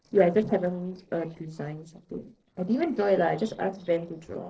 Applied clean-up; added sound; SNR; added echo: neural separator model SepFormer DNS4.